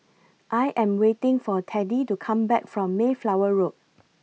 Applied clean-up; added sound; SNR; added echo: none; none; none; none.